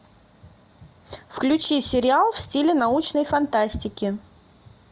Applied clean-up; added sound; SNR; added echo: none; none; none; none.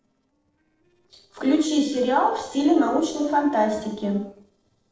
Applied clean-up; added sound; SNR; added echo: neural separator model SepFormer DNS4.